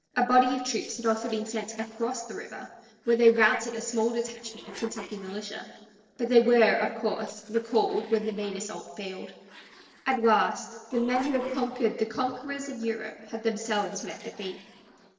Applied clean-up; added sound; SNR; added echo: neural separator model SepFormer DNS4.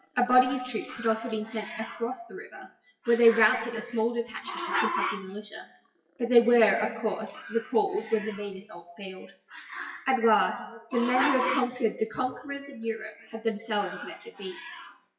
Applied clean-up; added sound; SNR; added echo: classical method WPE with log-MMSE.